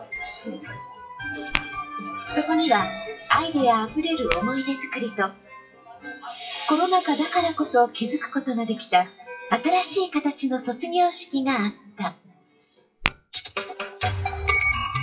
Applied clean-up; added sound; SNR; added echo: classical method WPE with log-MMSE.